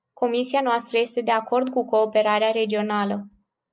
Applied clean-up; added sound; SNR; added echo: none; none; none; none.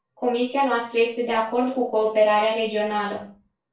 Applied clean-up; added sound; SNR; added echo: none; none; none; reverberation time 0.3 s.